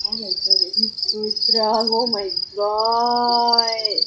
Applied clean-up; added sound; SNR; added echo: classical method log-MMSE.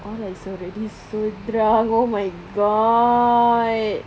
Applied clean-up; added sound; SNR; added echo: none; none; none; none.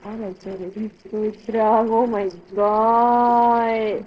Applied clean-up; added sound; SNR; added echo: neural separator model SepFormer DNS4.